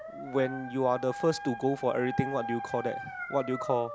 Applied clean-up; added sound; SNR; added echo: none; Dog; 9 dB; none.